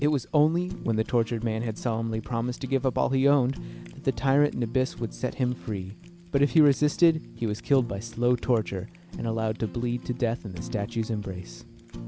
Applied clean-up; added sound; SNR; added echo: none; Fire; 15 dB; none.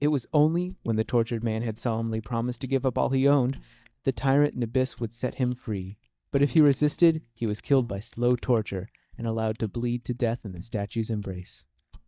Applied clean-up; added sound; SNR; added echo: neural mask model DeepFilterNet 3.